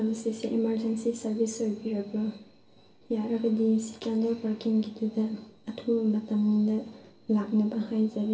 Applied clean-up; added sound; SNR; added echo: none; none; none; reverberation time 0.2 s.